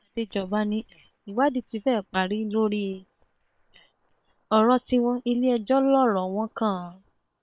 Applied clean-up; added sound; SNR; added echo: neural separator model SepFormer WHAM!.